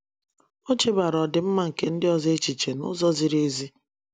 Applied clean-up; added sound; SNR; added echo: none; none; none; none.